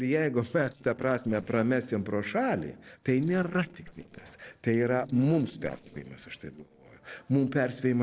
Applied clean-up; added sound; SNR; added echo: neural separator model SepFormer DNS4.